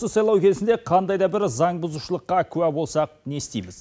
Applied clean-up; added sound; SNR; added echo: none; none; none; none.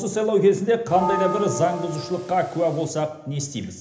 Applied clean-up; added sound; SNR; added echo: none; Bell; 7 dB; reverberation time 0.8 s.